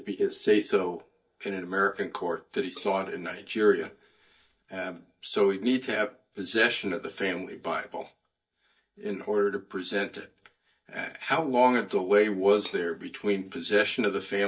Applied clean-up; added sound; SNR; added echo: neural mask model DeepFilterNet 3.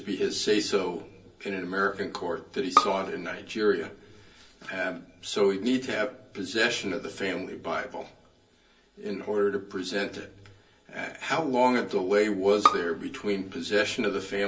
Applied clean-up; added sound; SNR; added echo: none; Bowed string instrument; 2 dB; reverberation time 0.3 s.